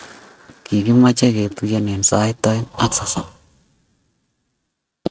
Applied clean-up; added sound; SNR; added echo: neural mask model RNNoise.